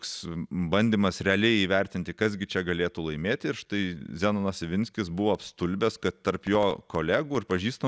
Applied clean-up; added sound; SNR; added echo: none; none; none; none.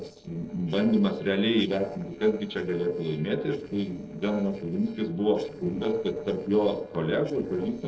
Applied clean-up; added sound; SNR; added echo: neural separator model SepFormer DNS4.